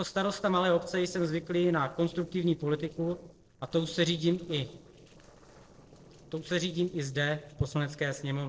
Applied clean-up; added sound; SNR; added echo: neural separator model SepFormer DNS4.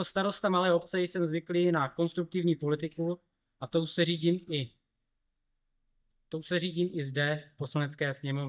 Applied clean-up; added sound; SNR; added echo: neural mask model DeepFilterNet 3.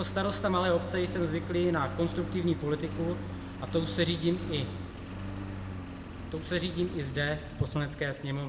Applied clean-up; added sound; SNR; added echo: none; Engine; 7 dB; reverberation time 0.9 s.